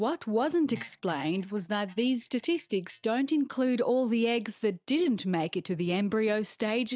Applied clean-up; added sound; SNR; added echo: neural mask model DeepFilterNet 3.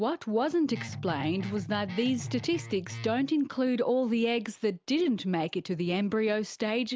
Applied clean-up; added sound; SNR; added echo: none; Guitar; 11 dB; none.